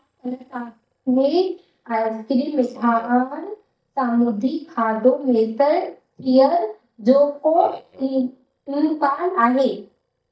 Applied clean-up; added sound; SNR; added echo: neural mask model DeepFilterNet 3.